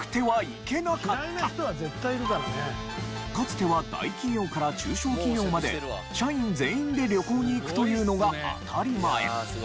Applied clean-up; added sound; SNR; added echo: none; none; none; none.